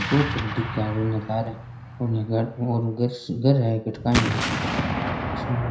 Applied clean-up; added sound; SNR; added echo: none; Explosion; 4 dB; reverberation time 0.5 s.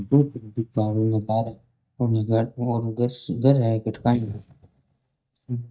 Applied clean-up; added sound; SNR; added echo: neural mask model DeepFilterNet 3.